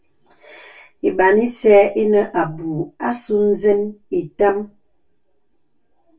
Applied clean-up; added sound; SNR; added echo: none; none; none; reverberation time 0.1 s.